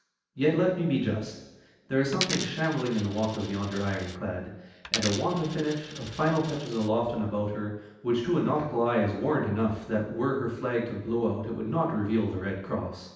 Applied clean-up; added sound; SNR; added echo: none; Coin (dropping); 10 dB; reverberation time 0.9 s.